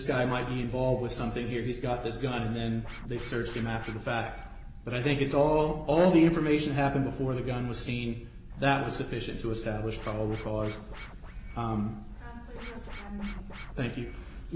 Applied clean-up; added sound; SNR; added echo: none; Scratching (performance technique); 17 dB; none.